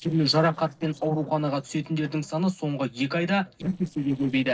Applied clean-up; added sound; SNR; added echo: neural separator model SepFormer DNS4.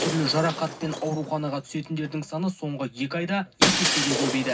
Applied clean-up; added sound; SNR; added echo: none; Shatter; 2 dB; reverberation time 0.4 s.